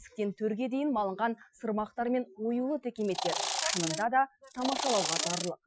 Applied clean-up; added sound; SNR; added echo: classical method Wiener filter.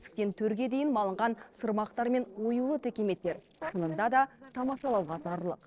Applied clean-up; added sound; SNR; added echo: neural separator model SepFormer DNS4.